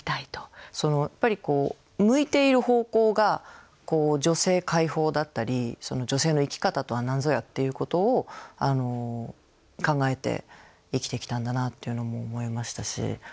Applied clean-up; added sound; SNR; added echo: none; none; none; none.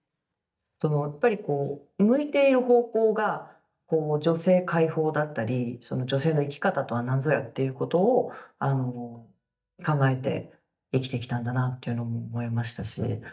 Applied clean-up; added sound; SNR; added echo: neural mask model DeepFilterNet 3.